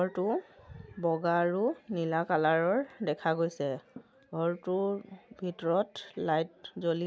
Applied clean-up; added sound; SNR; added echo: none; none; none; none.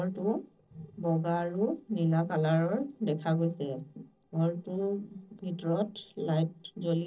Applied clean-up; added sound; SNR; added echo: neural separator model SepFormer DNS4.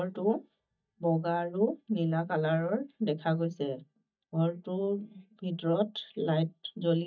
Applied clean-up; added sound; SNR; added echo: neural mask model DeepFilterNet 3.